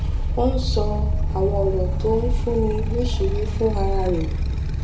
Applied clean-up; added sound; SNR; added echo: none; Motorcycle; -3 dB; reverberation time 0.6 s.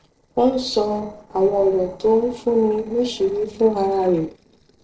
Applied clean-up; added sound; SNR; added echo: neural separator model SepFormer DNS4.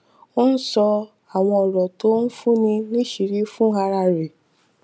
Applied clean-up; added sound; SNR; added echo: none; none; none; none.